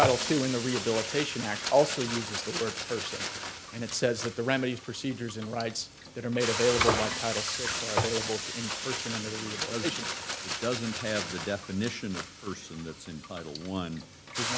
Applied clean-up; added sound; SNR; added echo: none; Frying (food); 3 dB; none.